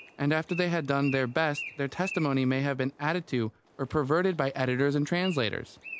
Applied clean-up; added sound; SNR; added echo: none; Bird; 17 dB; none.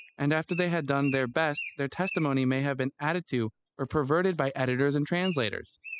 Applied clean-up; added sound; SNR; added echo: classical method spectral subtraction.